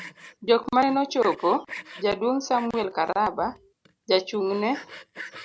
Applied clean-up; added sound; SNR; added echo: none; Sawing; 19 dB; none.